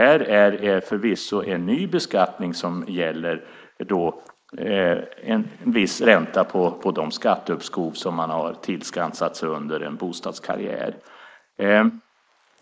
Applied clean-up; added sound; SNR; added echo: neural mask model Resemble Enhance denoiser.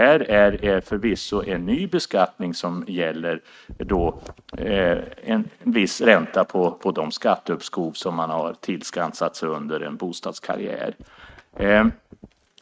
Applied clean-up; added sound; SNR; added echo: neural mask model RNNoise.